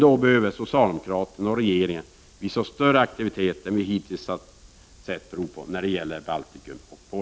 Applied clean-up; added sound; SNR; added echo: none; none; none; none.